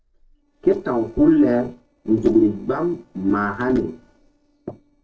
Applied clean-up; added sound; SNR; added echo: neural separator model SepFormer DNS4.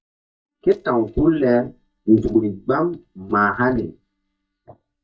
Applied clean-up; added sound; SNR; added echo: neural mask model DeepFilterNet 3.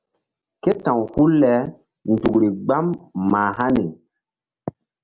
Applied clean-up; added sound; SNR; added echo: none; none; none; none.